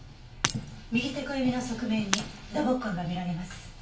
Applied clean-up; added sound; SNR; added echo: none; Shatter; 7 dB; reverberation time 0.3 s.